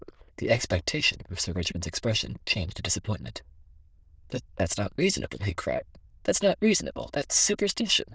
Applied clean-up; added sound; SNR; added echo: neural diffusion model UNIVERSE++.